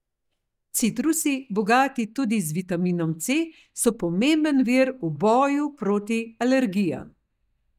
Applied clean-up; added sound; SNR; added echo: neural mask model DeepFilterNet 3.